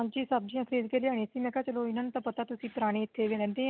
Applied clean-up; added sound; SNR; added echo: none; none; none; none.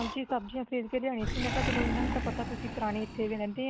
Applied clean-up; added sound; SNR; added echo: none; Animal; 1 dB; none.